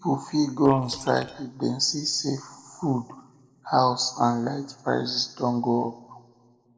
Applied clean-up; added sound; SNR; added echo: neural separator model SepFormer DNS4.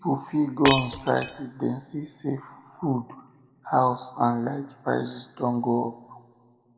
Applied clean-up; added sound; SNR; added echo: none; Shatter; 1 dB; reverberation time 1.3 s.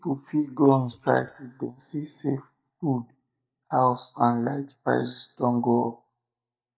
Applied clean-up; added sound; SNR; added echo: neural mask model DeepFilterNet 3.